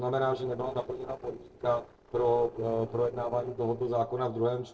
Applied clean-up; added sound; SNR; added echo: neural separator model SepFormer DNS4.